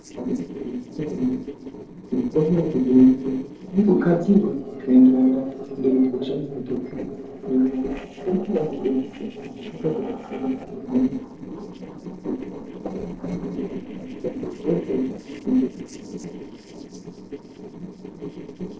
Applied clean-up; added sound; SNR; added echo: neural separator model SepFormer DNS4.